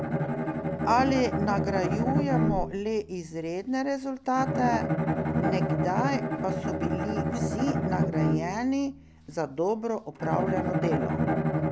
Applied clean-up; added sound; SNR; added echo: none; Bowed string instrument; -1 dB; none.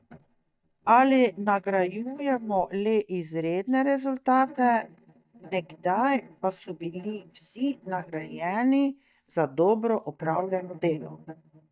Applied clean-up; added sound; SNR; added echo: neural mask model DeepFilterNet 3.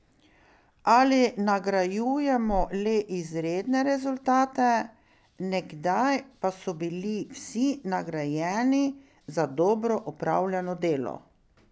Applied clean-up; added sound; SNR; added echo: none; none; none; none.